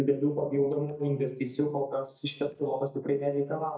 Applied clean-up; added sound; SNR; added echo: neural mask model DeepFilterNet 3.